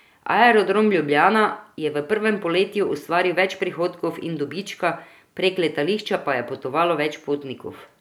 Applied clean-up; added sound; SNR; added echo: none; none; none; none.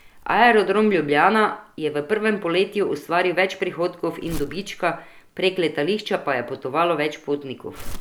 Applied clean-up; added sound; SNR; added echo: none; Crumpling, crinkling; 17 dB; none.